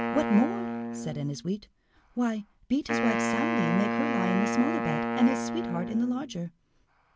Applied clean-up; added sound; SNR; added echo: none; Wind instrument, woodwind instrument; 1 dB; none.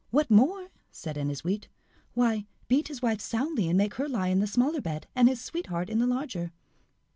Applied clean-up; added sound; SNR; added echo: none; none; none; none.